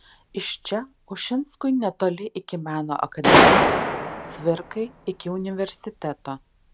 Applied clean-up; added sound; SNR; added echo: none; Gunshot, gunfire; -4 dB; none.